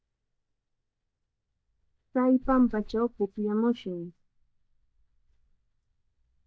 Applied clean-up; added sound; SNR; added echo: neural mask model DeepFilterNet 3.